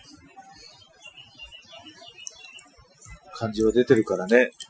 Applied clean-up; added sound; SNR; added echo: classical method Wiener filter.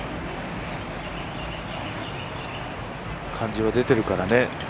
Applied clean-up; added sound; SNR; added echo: none; Liquid; 11 dB; none.